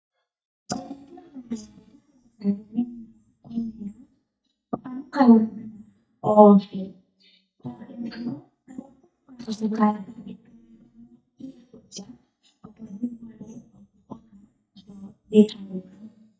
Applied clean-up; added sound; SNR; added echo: neural mask model DeepFilterNet 3.